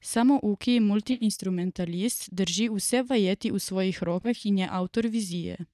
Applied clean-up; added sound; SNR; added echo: neural mask model DeepFilterNet 3.